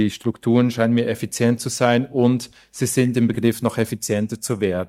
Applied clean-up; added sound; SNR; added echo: neural mask model DeepFilterNet 3.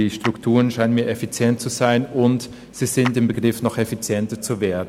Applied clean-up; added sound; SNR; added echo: none; Clapping; 17 dB; none.